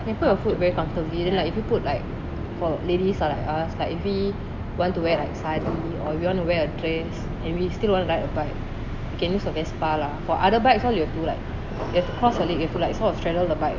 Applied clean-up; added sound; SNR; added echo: none; Fireworks; 11 dB; none.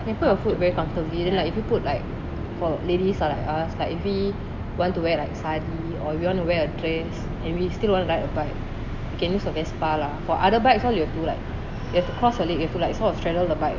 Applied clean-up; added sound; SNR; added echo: none; none; none; none.